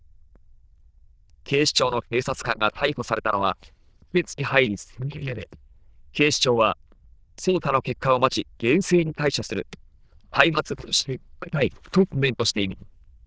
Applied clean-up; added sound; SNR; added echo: neural diffusion model UNIVERSE++.